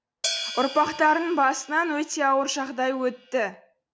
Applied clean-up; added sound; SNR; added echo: none; Hi-hat; 12 dB; none.